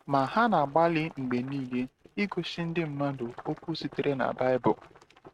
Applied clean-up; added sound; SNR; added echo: neural mask model RNNoise.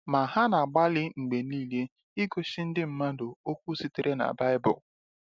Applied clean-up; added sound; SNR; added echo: none; none; none; none.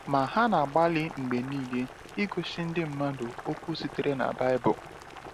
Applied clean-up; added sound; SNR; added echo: none; Boiling; 15 dB; none.